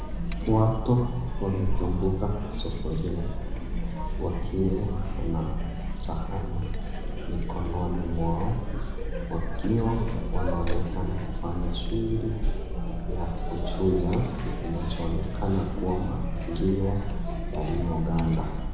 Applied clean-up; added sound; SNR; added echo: none; Chatter; -1 dB; reverberation time 1.0 s.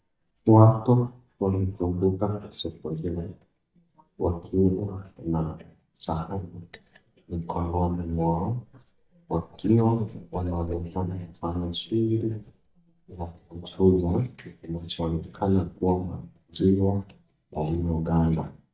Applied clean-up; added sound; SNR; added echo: neural mask model DeepFilterNet 3.